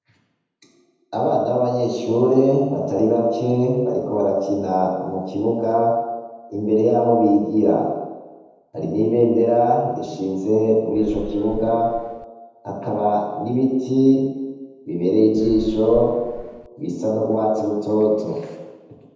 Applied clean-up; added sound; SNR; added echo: none; Subway, metro, underground / Doorbell; 14 dB; reverberation time 1.1 s.